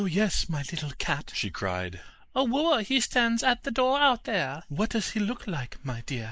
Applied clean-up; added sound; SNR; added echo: neural mask model Resemble Enhance denoiser.